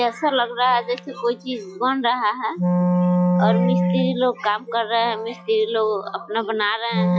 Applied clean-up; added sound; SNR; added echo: classical method log-MMSE.